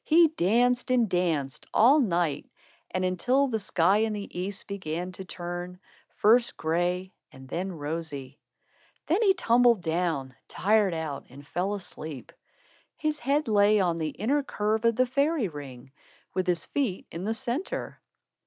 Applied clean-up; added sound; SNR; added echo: none; none; none; none.